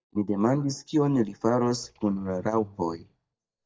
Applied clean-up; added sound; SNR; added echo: neural mask model DeepFilterNet 3.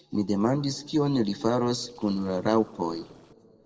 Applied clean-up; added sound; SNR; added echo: neural separator model SepFormer DNS4.